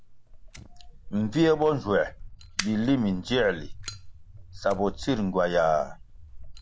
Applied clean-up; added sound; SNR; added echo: none; Walk, footsteps + Fire; 12 dB; none.